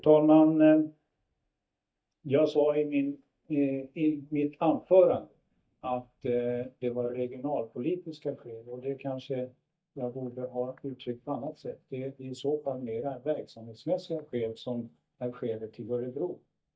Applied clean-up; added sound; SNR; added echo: neural mask model DeepFilterNet 3.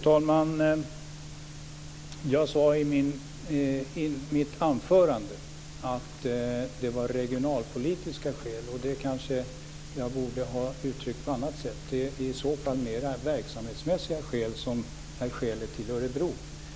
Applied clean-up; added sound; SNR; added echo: none; none; none; none.